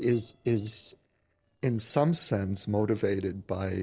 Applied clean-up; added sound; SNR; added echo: neural separator model SepFormer DNS4.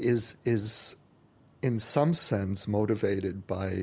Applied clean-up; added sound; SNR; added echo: none; none; none; none.